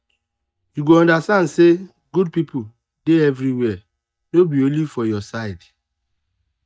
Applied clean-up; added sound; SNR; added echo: neural mask model DeepFilterNet 3.